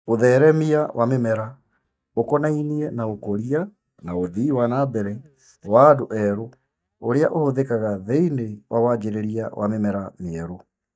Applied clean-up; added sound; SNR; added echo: neural mask model DeepFilterNet 3.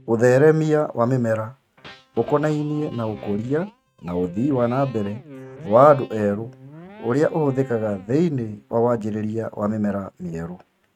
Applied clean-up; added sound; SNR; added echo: neural mask model RNNoise.